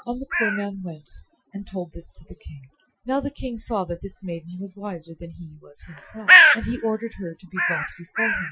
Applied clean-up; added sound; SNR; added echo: classical method Wiener filter.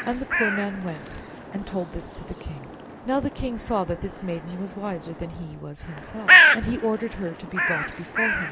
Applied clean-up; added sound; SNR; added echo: none; Bird; -5 dB; none.